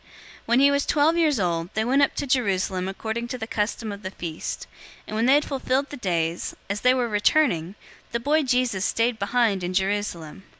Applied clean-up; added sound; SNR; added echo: none; none; none; none.